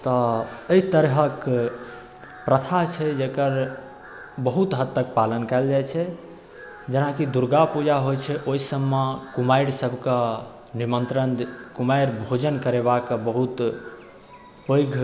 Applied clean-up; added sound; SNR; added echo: none; none; none; none.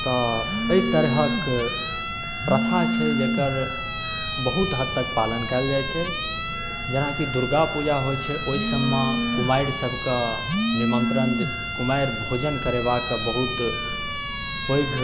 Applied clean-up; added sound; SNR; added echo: none; Telephone + Siren; 0 dB; none.